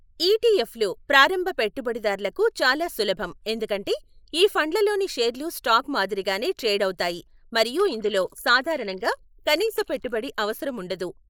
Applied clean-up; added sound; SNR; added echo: neural mask model Resemble Enhance denoiser.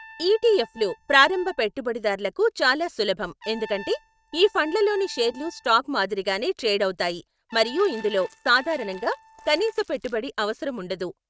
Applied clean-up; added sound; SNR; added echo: neural mask model RNNoise.